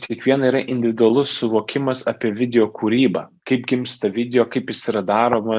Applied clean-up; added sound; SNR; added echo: none; none; none; none.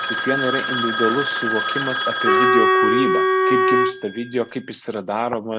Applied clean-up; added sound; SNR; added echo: none; Telephone + Wind instrument, woodwind instrument; -5 dB; none.